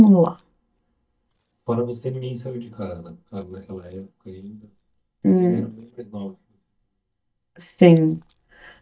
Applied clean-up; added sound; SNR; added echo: neural mask model DeepFilterNet 3.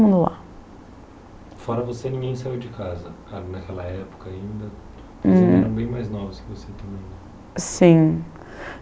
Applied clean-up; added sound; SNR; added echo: none; none; none; none.